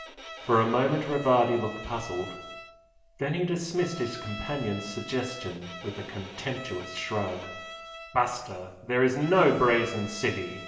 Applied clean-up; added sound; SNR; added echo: none; Bowed string instrument; 14 dB; reverberation time 0.8 s.